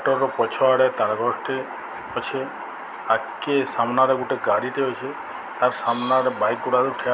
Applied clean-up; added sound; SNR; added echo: none; none; none; none.